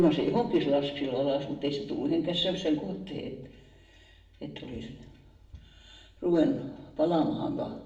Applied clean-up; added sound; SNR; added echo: none; none; none; reverberation time 0.7 s.